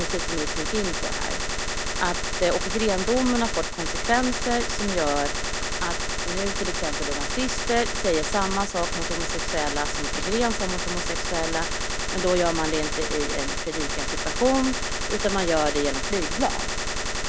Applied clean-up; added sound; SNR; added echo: none; Gunshot, gunfire; -1 dB; none.